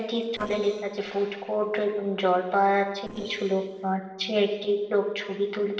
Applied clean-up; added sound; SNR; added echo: neural separator model SepFormer DNS4.